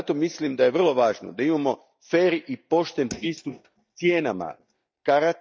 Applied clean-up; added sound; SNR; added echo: neural mask model DeepFilterNet 3.